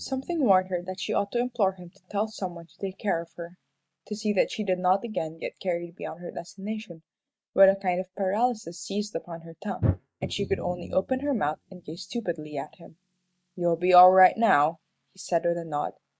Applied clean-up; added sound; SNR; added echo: neural mask model RNNoise.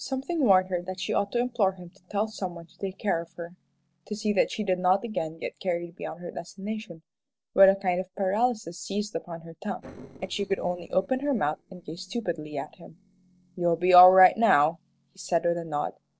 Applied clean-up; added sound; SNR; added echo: neural separator model SepFormer DNS4.